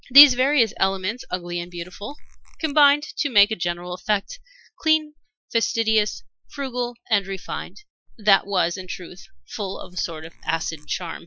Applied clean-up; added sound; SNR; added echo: classical method Wiener filter.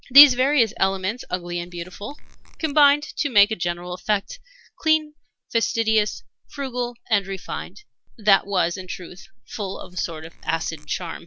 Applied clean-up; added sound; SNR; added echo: none; Squeak / Tools; 15 dB; none.